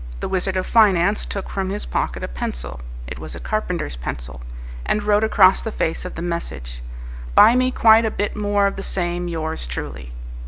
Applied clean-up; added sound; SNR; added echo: none; none; none; none.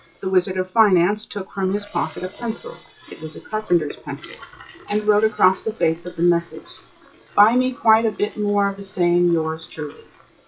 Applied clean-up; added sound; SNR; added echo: classical method WPE with log-MMSE.